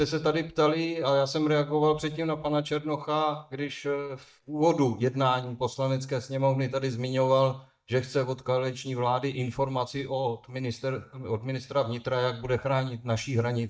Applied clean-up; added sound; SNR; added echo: neural mask model DeepFilterNet 3.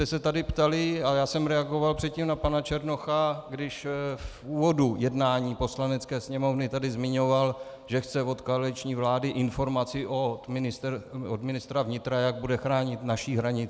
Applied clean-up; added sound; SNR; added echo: none; none; none; none.